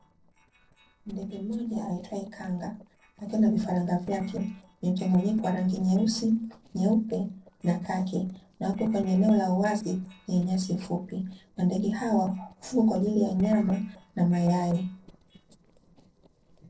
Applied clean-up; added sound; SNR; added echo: neural separator model SepFormer DNS4.